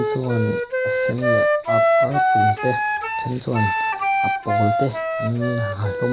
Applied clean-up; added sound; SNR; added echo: none; Wind instrument, woodwind instrument; -4 dB; none.